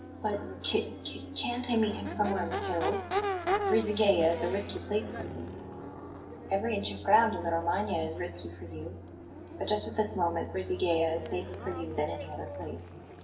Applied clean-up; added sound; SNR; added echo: none; Crowd / Race car, auto racing / Accelerating, revving, vroom; 7 dB; reverberation time 0.7 s.